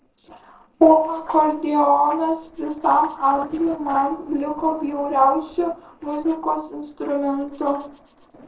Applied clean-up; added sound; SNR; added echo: neural separator model SepFormer DNS4.